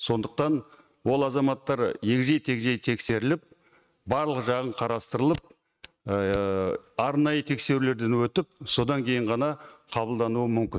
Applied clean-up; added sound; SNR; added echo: neural mask model RNNoise.